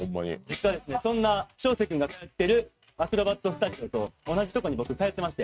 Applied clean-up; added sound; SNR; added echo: neural mask model RNNoise.